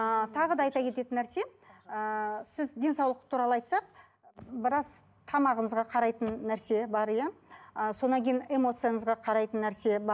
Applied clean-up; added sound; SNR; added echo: none; none; none; none.